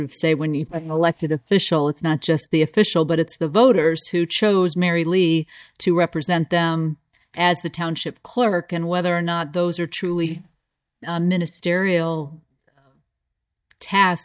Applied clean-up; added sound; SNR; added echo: neural mask model DeepFilterNet 3.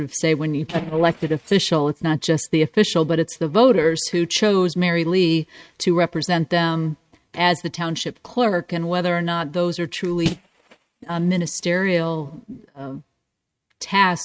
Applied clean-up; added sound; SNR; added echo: neural mask model RNNoise.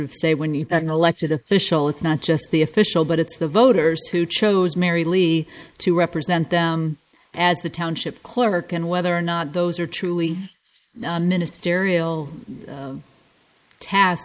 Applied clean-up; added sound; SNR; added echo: neural mask model Resemble Enhance denoiser.